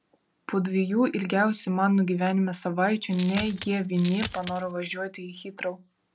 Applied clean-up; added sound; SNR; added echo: none; Coin (dropping); 5 dB; none.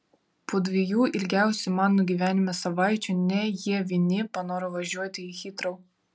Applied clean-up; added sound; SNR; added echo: none; none; none; none.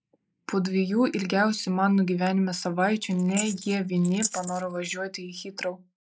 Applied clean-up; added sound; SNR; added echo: neural mask model Resemble Enhance denoiser.